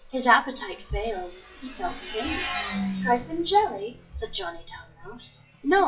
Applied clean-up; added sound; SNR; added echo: classical method WPE with log-MMSE.